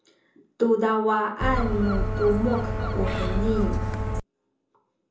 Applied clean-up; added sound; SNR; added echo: none; Gull, seagull; -1 dB; reverberation time 0.7 s.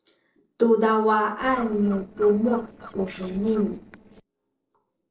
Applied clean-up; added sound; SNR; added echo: neural separator model SepFormer DNS4.